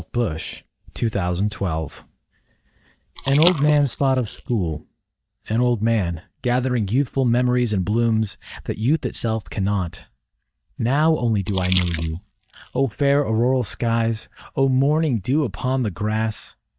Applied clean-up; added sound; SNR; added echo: neural mask model DeepFilterNet 3.